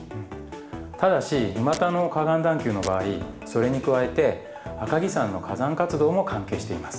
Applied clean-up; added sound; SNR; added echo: none; Shatter; 18 dB; reverberation time 0.7 s.